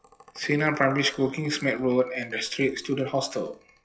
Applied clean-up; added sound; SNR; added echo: classical method WPE with log-MMSE.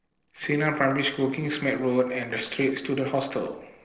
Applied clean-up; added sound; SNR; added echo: neural separator model SepFormer DNS4.